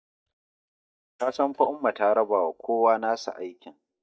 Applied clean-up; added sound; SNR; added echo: neural mask model DeepFilterNet 3.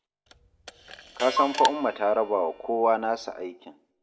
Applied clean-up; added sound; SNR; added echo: none; Clock; 5 dB; reverberation time 0.4 s.